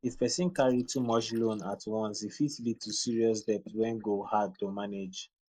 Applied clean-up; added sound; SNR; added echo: neural mask model Resemble Enhance denoiser.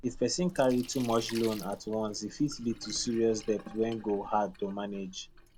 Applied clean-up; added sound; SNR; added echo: none; Sink (filling or washing); 17 dB; none.